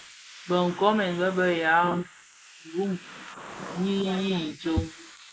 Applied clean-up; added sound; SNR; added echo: neural mask model Resemble Enhance denoiser.